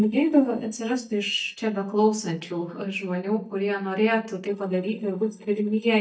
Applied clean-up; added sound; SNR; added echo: neural mask model DeepFilterNet 3.